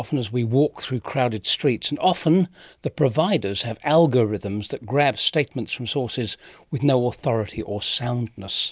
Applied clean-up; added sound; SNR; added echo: none; none; none; none.